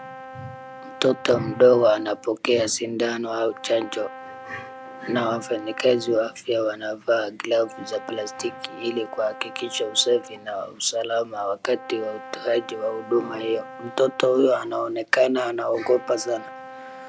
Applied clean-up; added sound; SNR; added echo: none; Brass instrument; 17 dB; none.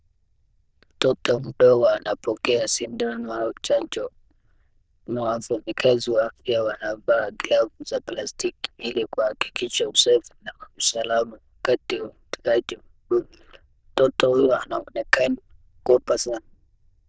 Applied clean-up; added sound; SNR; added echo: neural diffusion model UNIVERSE++.